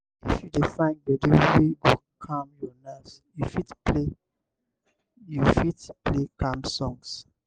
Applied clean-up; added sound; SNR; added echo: none; none; none; none.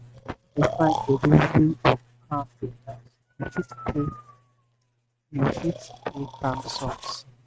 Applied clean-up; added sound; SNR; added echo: neural mask model RNNoise.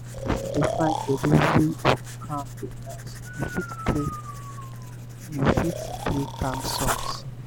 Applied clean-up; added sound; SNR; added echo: none; Breathing + Writing; 6 dB; none.